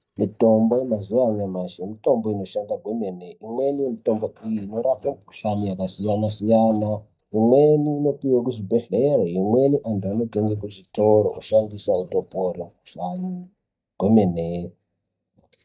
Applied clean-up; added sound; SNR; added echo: neural mask model DeepFilterNet 3.